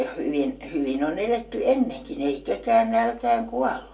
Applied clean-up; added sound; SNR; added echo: none; none; none; reverberation time 0.2 s.